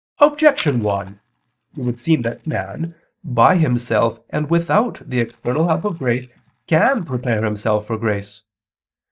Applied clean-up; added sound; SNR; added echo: neural mask model DeepFilterNet 3.